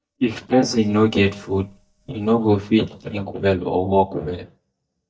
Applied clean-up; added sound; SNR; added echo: neural mask model DeepFilterNet 3.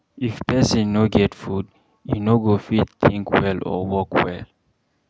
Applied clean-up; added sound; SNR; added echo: none; none; none; none.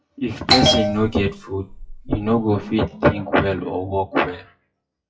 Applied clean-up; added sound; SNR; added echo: classical method WPE with log-MMSE.